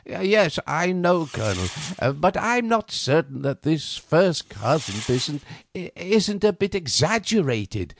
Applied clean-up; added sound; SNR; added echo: none; Fireworks; 15 dB; none.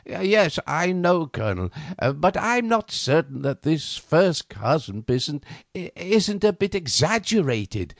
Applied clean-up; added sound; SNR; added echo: none; none; none; none.